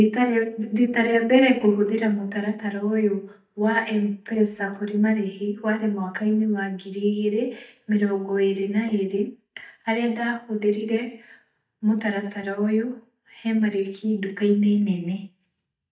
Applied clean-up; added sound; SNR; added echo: neural mask model DeepFilterNet 3.